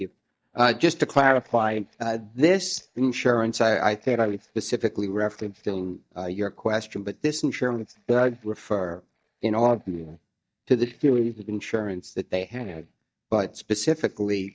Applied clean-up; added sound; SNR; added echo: neural mask model DeepFilterNet 3.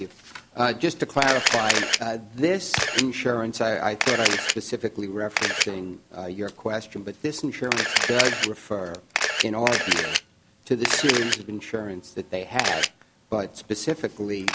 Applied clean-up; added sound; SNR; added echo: none; Camera; 1 dB; none.